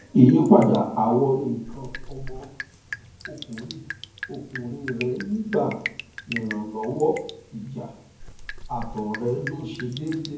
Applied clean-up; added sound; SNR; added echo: none; Drip; 14 dB; reverberation time 0.9 s.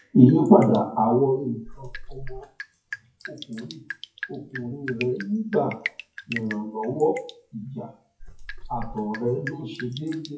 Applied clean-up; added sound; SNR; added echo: classical method WPE with log-MMSE.